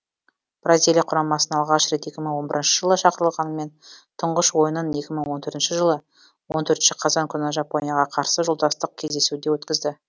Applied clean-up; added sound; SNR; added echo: none; none; none; none.